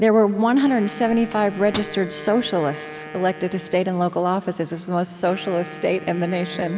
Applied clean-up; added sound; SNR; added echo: none; Microwave oven + Wind instrument, woodwind instrument; 16 dB; none.